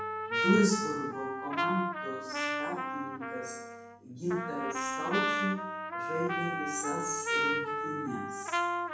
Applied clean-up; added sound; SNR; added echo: none; Trumpet; -1 dB; reverberation time 0.7 s.